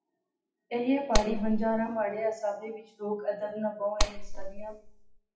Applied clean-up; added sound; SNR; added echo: classical method WPE with log-MMSE.